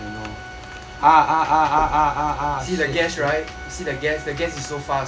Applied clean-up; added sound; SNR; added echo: none; Organ + Knock; 16 dB; none.